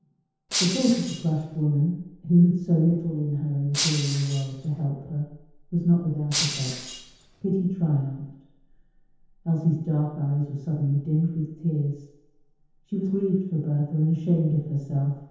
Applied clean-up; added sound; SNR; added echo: none; Shatter; 6 dB; reverberation time 0.9 s.